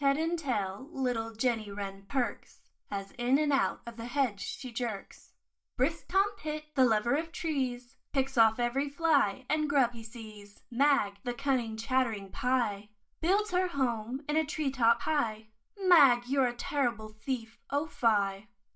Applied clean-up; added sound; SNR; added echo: neural mask model DeepFilterNet 3.